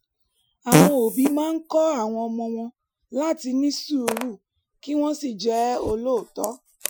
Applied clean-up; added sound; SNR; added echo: classical method Wiener filter.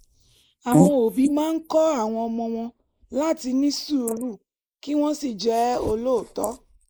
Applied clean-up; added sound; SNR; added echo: neural mask model Resemble Enhance denoiser.